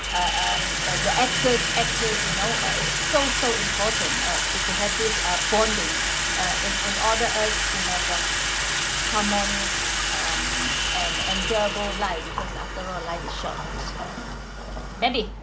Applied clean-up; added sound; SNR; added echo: none; Sink (filling or washing) / Water tap, faucet; -3 dB; none.